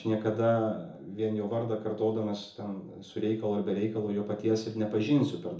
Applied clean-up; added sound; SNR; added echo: none; none; none; reverberation time 0.5 s.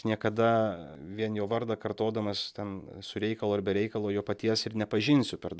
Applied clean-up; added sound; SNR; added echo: none; none; none; none.